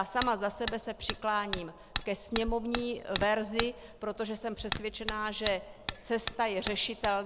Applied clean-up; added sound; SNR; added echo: none; Hammer; -4 dB; none.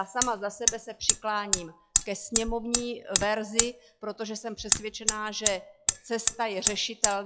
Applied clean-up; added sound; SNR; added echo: classical method log-MMSE.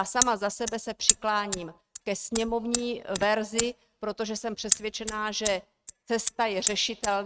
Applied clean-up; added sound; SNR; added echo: neural mask model RNNoise.